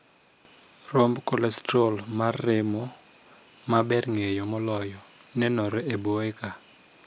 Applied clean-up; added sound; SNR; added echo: none; none; none; none.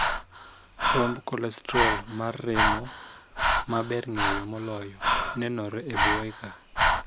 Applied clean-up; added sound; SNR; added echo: none; Breathing; -3 dB; none.